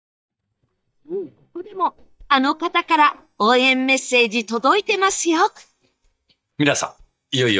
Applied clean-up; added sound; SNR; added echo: neural mask model DeepFilterNet 3.